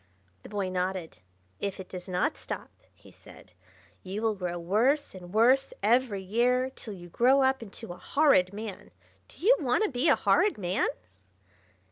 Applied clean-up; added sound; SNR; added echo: none; none; none; none.